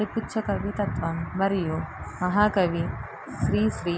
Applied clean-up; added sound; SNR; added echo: none; none; none; none.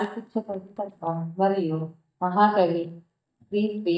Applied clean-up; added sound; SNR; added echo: neural mask model DeepFilterNet 3.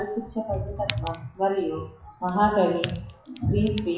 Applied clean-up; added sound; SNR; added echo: classical method WPE with log-MMSE.